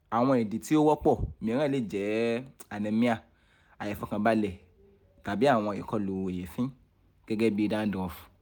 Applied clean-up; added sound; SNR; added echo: none; none; none; none.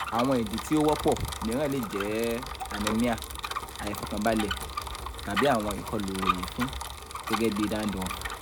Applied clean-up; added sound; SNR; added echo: none; Bicycle; 5 dB; none.